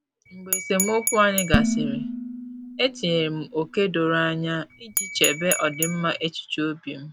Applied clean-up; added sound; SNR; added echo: none; Dishes, pots, and pans + Glass / Bell; 4 dB; none.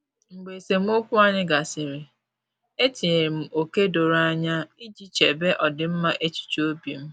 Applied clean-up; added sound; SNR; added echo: none; none; none; none.